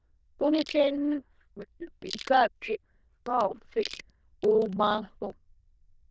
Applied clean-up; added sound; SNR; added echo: neural diffusion model UNIVERSE++.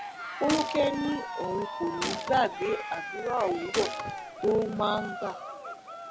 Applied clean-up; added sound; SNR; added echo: none; Gunshot, gunfire + Cheering; 6 dB; none.